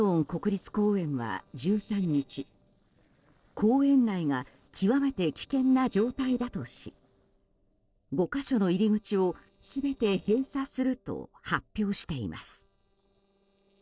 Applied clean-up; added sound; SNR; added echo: neural separator model SepFormer DNS4.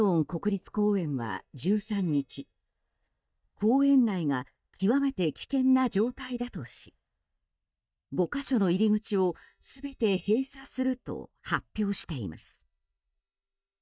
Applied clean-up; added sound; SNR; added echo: neural mask model DeepFilterNet 3.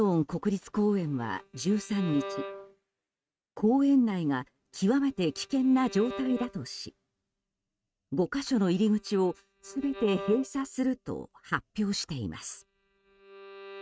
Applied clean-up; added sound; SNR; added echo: neural mask model RNNoise.